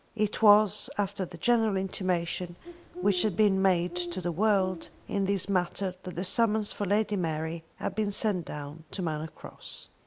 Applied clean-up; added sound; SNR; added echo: none; Bird; 14 dB; none.